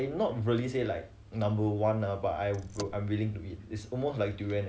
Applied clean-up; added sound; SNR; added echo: none; Car; 15 dB; none.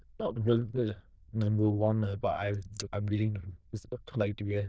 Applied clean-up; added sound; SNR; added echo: neural diffusion model UNIVERSE++.